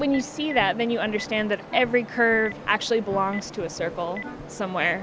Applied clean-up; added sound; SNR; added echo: none; Traffic noise, roadway noise + Telephone; 16 dB; none.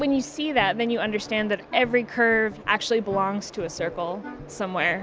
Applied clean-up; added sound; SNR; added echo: none; none; none; none.